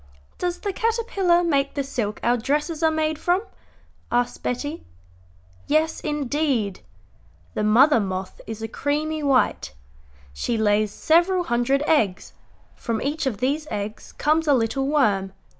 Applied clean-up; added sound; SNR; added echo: none; none; none; none.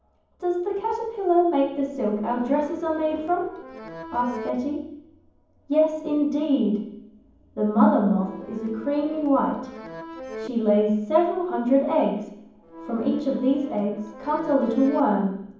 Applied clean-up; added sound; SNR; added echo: none; Accordion; 14 dB; reverberation time 1.2 s.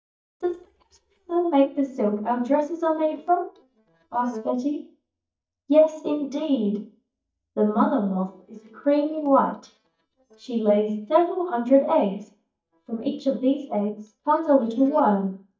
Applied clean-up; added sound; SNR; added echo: neural mask model DeepFilterNet 3.